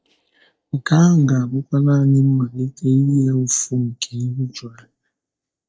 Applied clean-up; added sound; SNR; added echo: neural mask model DeepFilterNet 3.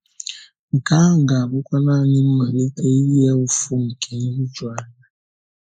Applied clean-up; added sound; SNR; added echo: neural mask model Resemble Enhance denoiser.